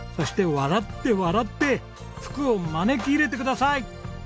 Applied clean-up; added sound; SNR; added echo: none; none; none; none.